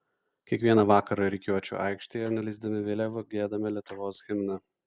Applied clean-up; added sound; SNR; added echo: none; none; none; none.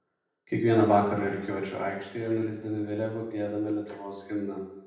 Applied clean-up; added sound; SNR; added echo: none; none; none; reverberation time 0.8 s.